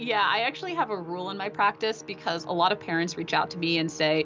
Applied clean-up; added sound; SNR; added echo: none; Musical instrument; 18 dB; none.